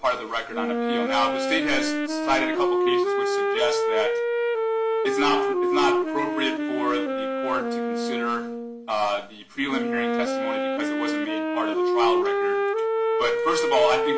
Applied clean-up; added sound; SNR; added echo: none; Wind instrument, woodwind instrument; -3 dB; reverberation time 0.3 s.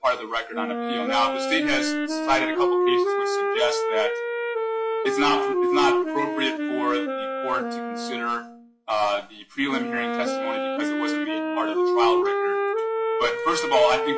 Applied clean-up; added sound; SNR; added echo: classical method WPE with log-MMSE.